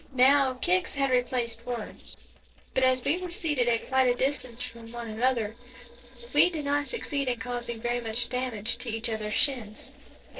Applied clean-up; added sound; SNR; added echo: neural separator model SepFormer DNS4.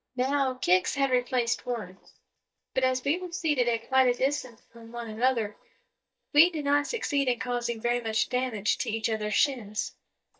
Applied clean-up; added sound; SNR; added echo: neural mask model DeepFilterNet 3.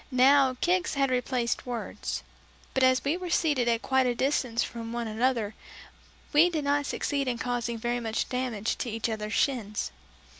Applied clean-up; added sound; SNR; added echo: none; none; none; none.